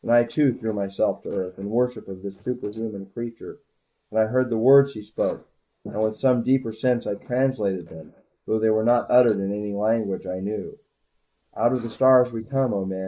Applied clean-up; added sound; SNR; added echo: neural mask model Resemble Enhance denoiser.